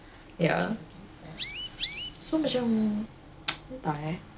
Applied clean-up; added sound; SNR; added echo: none; Chirp, tweet; -1 dB; none.